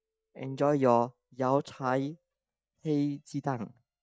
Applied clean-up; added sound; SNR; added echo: neural mask model DeepFilterNet 3.